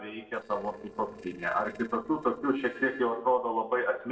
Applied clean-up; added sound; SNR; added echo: neural separator model SepFormer DNS4.